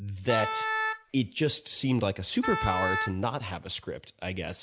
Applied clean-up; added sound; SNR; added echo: none; Wind instrument, woodwind instrument; 2 dB; none.